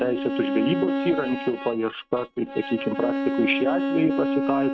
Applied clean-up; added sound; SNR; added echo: neural mask model RNNoise.